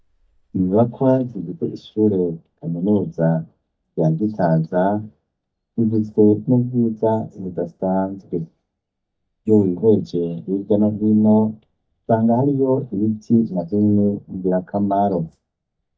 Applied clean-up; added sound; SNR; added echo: neural mask model DeepFilterNet 3.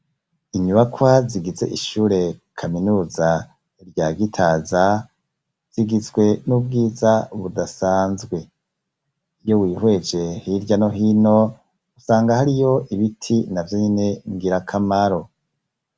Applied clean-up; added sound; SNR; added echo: none; none; none; none.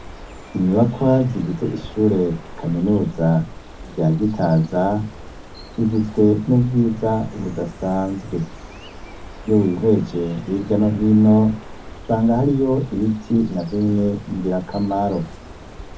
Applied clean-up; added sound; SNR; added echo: none; Bird; 17 dB; reverberation time 0.4 s.